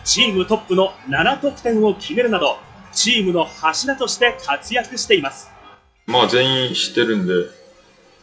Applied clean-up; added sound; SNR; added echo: classical method WPE with log-MMSE.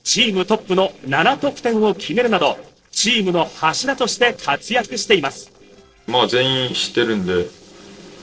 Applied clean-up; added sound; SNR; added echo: neural separator model SepFormer DNS4.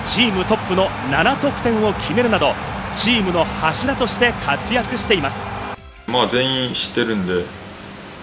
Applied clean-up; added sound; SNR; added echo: none; none; none; none.